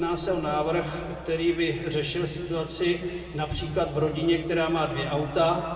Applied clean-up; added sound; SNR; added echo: none; Mechanical fan; 20 dB; reverberation time 2.4 s.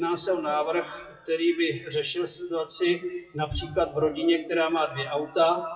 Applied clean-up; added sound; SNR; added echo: classical method WPE with log-MMSE.